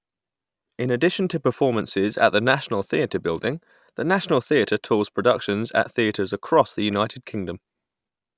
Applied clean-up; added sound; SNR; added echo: none; none; none; none.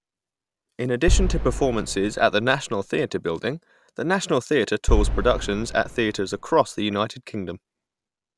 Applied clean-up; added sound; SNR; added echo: none; Boom; 1 dB; none.